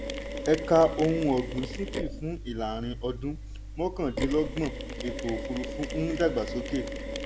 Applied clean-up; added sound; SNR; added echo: none; Mechanisms; 6 dB; none.